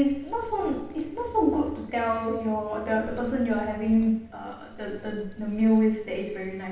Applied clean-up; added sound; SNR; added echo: none; Liquid; 19 dB; reverberation time 0.9 s.